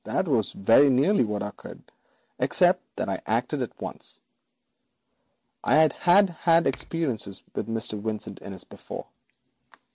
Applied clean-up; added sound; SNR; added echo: none; Finger snapping; 15 dB; none.